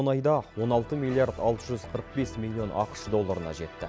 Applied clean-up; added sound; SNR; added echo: none; none; none; none.